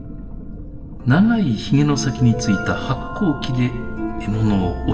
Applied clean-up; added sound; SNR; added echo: none; none; none; reverberation time 1.1 s.